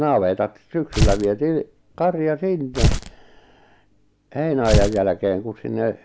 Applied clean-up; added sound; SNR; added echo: none; Tearing; 2 dB; none.